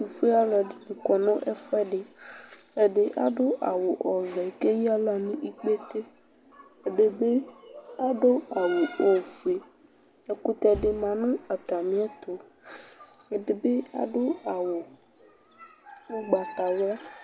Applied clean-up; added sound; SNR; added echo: none; Bass drum; 15 dB; none.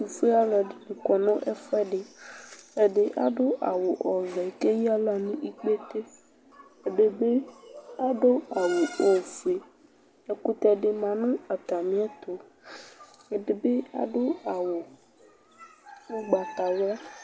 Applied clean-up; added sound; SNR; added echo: none; none; none; none.